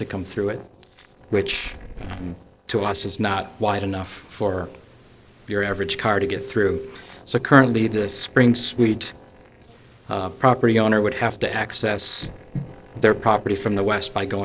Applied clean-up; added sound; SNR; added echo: neural separator model SepFormer DNS4.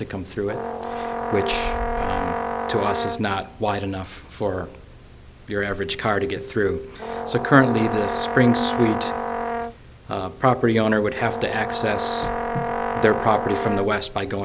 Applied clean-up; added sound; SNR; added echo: none; Brass instrument; 4 dB; none.